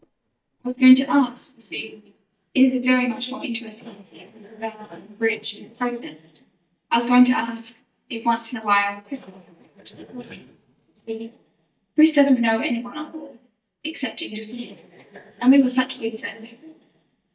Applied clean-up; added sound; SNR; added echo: neural mask model DeepFilterNet 3.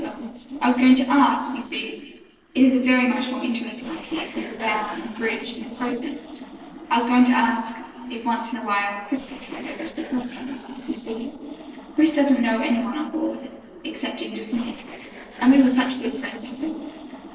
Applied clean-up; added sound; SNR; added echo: neural separator model SepFormer DNS4.